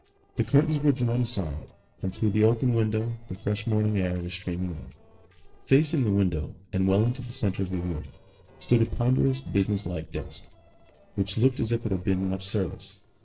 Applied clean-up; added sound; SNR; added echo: neural separator model SepFormer DNS4.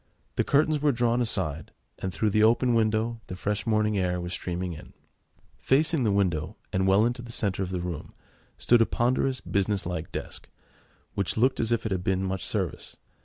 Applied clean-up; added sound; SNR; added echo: none; none; none; none.